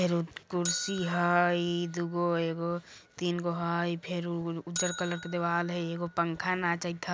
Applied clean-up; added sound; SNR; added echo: none; Bell; 14 dB; none.